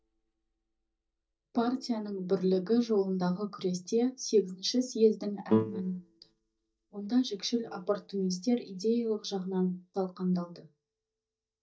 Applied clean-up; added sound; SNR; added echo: neural mask model DeepFilterNet 3.